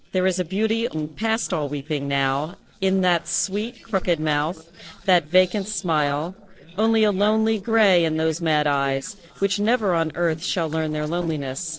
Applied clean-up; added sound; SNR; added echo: neural separator model SepFormer DNS4.